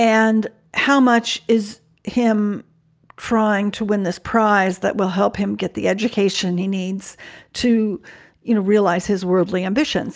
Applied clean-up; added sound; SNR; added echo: none; none; none; none.